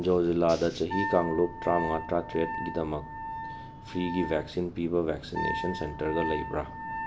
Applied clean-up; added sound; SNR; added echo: none; Wind instrument, woodwind instrument; 8 dB; none.